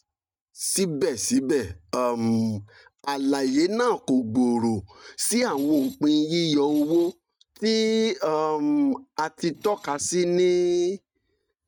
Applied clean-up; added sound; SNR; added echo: neural mask model RNNoise.